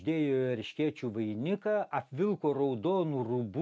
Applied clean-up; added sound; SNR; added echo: none; none; none; none.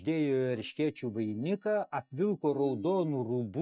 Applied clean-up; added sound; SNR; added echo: neural mask model DeepFilterNet 3.